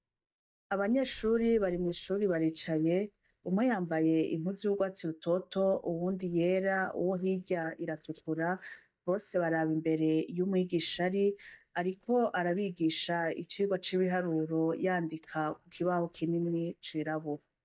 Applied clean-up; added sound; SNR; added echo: neural mask model DeepFilterNet 3.